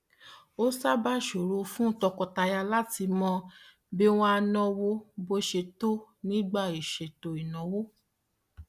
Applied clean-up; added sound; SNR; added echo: none; none; none; none.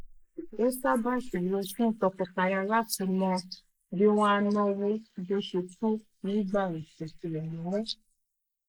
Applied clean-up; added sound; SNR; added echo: neural mask model Resemble Enhance denoiser.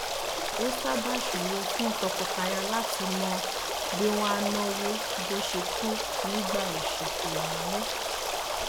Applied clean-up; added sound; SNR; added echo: none; Stream; -3 dB; none.